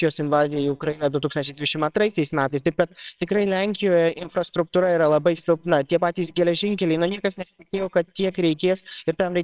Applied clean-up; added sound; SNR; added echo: neural separator model SepFormer WHAMR!.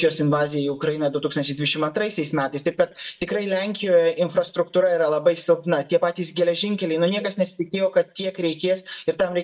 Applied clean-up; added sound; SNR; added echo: neural mask model DeepFilterNet 3.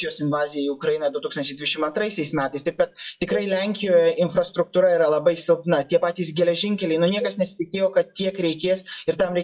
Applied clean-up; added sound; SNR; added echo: classical method WPE with log-MMSE.